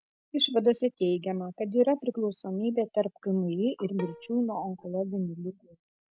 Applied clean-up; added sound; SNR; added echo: none; Bowed string instrument; 17 dB; none.